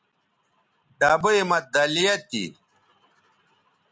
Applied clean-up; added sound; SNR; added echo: none; none; none; none.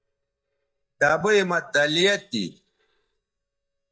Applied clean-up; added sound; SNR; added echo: neural mask model DeepFilterNet 3.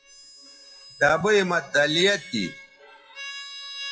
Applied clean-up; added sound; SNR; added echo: classical method WPE with log-MMSE.